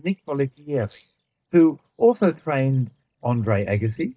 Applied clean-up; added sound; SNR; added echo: neural mask model DeepFilterNet 3.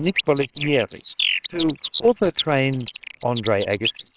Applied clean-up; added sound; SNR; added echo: neural separator model SepFormer WHAMR!.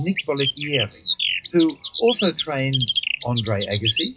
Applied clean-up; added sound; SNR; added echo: classical method WPE with log-MMSE.